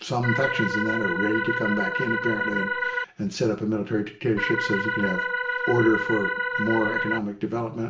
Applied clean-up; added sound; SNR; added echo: none; Organ; 0 dB; reverberation time 0.4 s.